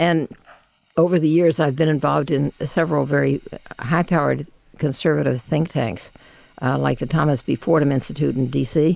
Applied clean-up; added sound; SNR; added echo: neural mask model Resemble Enhance denoiser.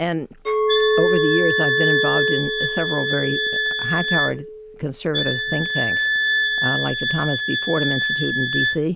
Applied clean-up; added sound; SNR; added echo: none; Chink, clink + Wind instrument, woodwind instrument; -4 dB; none.